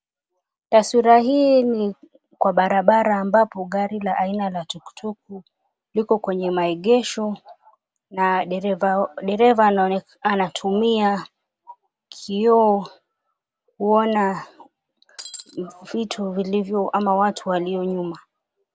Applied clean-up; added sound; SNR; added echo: none; Shatter; 16 dB; none.